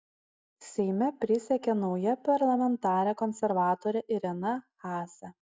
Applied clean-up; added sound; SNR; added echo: none; none; none; none.